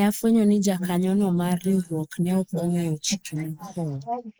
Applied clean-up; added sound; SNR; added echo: neural mask model Resemble Enhance denoiser.